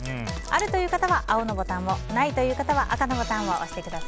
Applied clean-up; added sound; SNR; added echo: none; Chewing, mastication; 17 dB; none.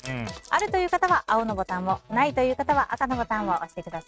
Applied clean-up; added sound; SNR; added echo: neural mask model RNNoise.